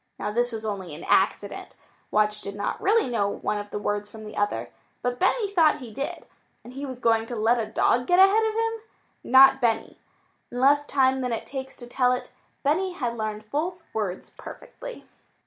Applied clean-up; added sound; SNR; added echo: none; none; none; none.